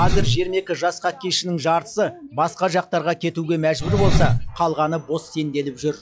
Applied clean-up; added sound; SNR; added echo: classical method log-MMSE.